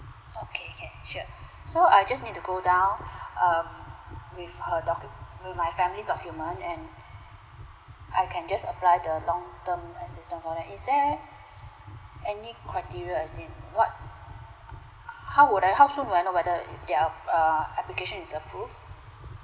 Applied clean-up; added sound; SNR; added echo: none; none; none; none.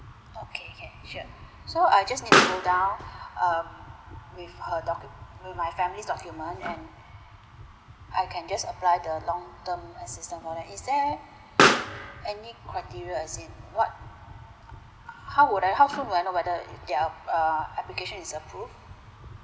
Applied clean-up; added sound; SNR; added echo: none; Explosion; 3 dB; none.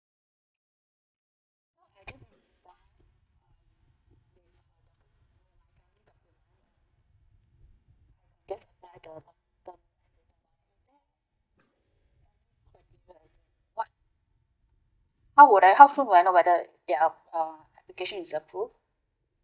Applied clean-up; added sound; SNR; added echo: neural mask model DeepFilterNet 3.